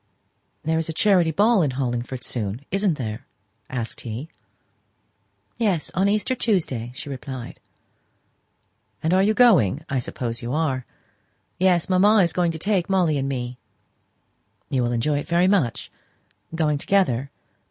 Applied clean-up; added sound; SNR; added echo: none; none; none; none.